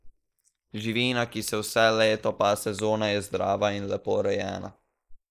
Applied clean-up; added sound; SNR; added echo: neural mask model Resemble Enhance denoiser.